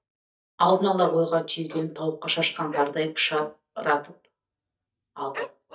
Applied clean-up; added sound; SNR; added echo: neural mask model DeepFilterNet 3.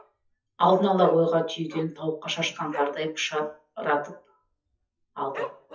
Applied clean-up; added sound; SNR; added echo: classical method WPE with log-MMSE.